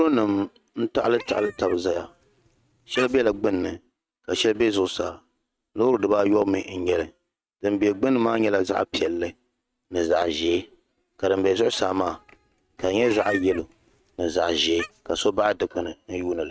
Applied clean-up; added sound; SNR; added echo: neural mask model RNNoise.